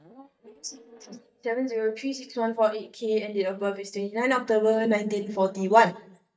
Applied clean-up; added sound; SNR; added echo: neural mask model DeepFilterNet 3.